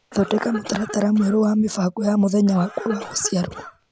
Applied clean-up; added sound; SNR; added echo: none; Cough; 17 dB; none.